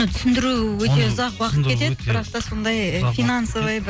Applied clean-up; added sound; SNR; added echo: none; none; none; none.